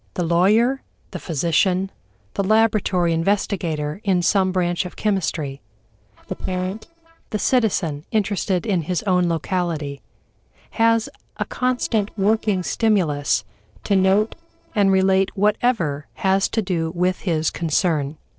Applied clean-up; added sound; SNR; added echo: neural separator model SepFormer DNS4.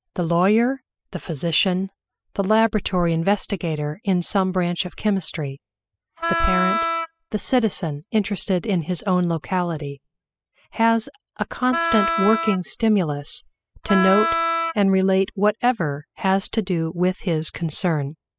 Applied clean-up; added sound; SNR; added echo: classical method spectral subtraction.